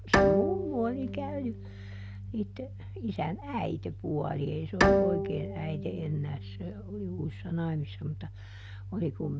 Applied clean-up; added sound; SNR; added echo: none; Bowed string instrument; -1 dB; none.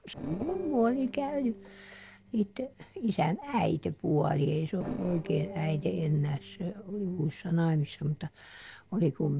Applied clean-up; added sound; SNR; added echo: neural separator model SepFormer DNS4.